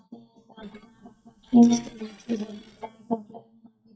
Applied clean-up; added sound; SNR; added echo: neural mask model DeepFilterNet 3.